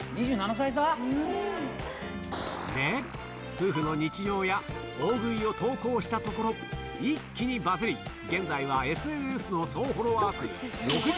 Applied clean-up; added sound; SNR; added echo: none; none; none; none.